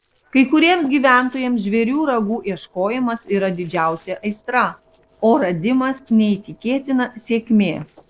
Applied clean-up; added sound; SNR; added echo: neural separator model SepFormer DNS4.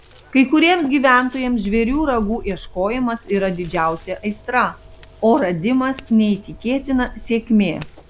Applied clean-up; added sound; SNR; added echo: none; Scissors; 17 dB; none.